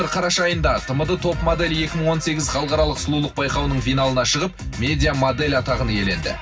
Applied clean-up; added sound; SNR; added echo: none; none; none; reverberation time 0.4 s.